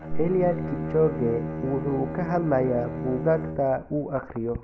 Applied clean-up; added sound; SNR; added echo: none; Bowed string instrument; 7 dB; none.